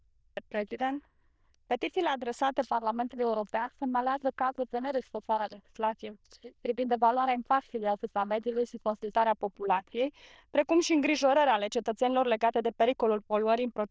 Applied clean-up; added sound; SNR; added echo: neural diffusion model UNIVERSE++.